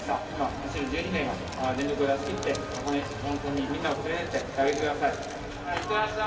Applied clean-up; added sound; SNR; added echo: none; Zipper (clothing); 19 dB; reverberation time 2.5 s.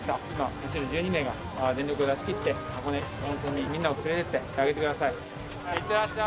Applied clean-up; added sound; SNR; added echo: none; none; none; none.